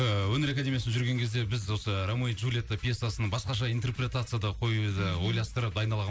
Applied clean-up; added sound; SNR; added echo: none; none; none; none.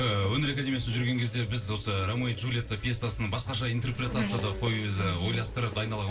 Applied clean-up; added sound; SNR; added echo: none; Race car, auto racing / Accelerating, revving, vroom; 13 dB; reverberation time 0.2 s.